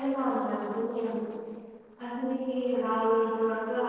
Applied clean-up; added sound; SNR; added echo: neural separator model SepFormer DNS4.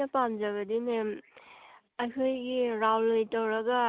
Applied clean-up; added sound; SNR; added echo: none; none; none; none.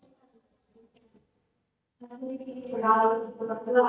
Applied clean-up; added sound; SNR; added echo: neural mask model DeepFilterNet 3.